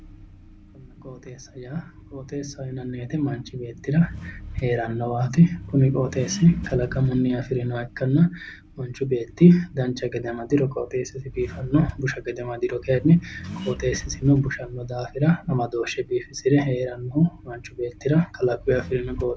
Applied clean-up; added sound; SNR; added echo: none; Accelerating, revving, vroom; 16 dB; none.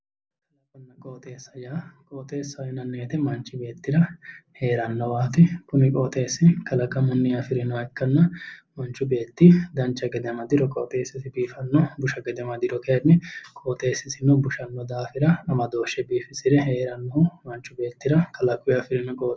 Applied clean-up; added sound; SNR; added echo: none; none; none; none.